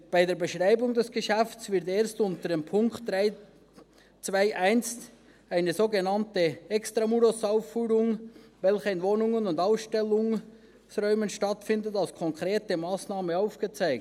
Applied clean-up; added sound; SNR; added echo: none; none; none; none.